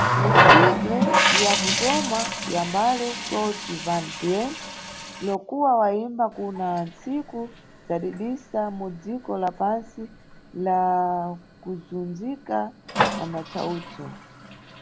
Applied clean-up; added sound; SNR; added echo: none; Water tap, faucet; -1 dB; none.